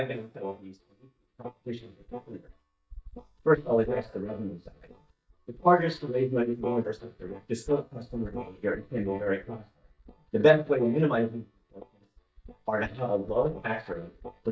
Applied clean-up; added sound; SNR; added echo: neural mask model DeepFilterNet 3.